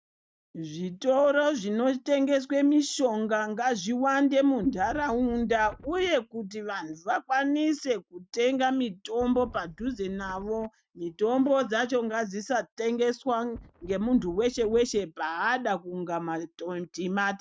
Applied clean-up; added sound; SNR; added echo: neural mask model RNNoise.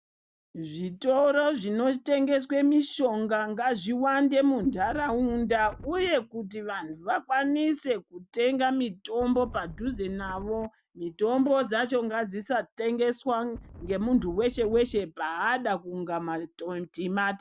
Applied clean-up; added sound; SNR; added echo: none; Wind; 16 dB; none.